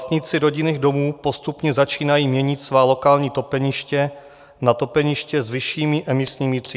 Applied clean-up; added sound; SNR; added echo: none; none; none; none.